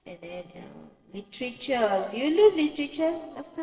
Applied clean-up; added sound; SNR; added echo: neural separator model SepFormer DNS4.